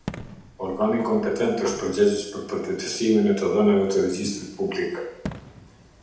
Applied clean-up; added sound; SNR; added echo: none; Fireworks; 18 dB; reverberation time 0.8 s.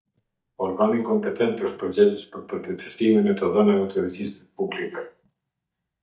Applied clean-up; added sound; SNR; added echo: neural mask model DeepFilterNet 3.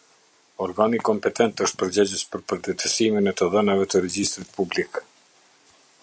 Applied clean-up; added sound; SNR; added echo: none; none; none; none.